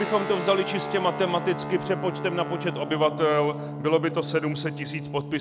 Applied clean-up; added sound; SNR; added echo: none; Guitar; 7 dB; none.